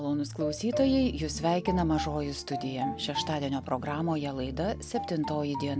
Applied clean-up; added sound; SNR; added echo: none; none; none; none.